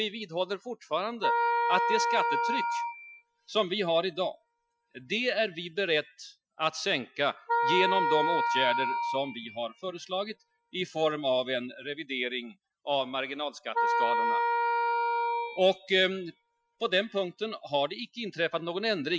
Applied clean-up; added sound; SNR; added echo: classical method Wiener filter.